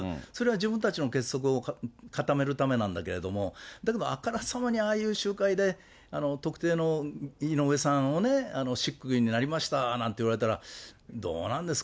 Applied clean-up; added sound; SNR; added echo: none; none; none; none.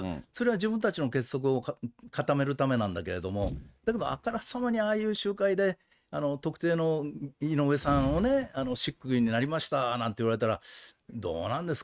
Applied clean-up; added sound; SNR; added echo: neural mask model RNNoise.